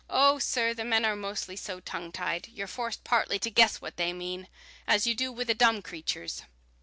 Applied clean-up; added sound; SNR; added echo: none; none; none; none.